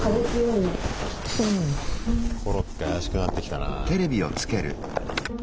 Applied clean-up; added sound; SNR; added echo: none; Crash cymbal; 20 dB; none.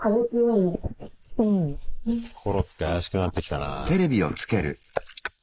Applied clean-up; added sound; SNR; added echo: neural mask model Resemble Enhance denoiser.